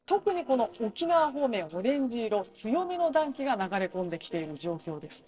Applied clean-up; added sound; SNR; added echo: neural separator model SepFormer DNS4.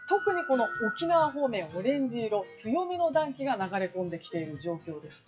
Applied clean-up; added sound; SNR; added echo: classical method WPE with log-MMSE.